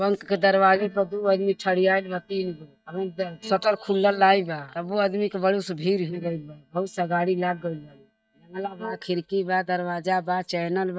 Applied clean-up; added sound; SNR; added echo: neural mask model DeepFilterNet 3.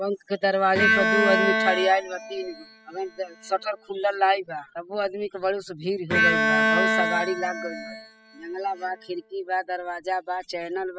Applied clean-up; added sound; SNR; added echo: classical method spectral subtraction.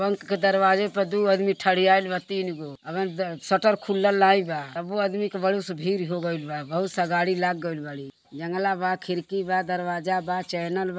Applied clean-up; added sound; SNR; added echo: none; none; none; none.